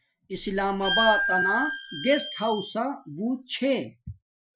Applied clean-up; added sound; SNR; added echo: classical method Wiener filter.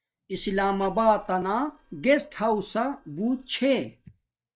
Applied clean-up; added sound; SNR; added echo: neural mask model DeepFilterNet 3.